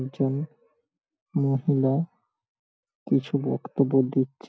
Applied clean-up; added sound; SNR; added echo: none; none; none; none.